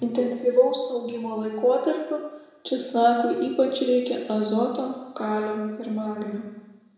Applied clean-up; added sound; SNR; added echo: none; none; none; reverberation time 1.0 s.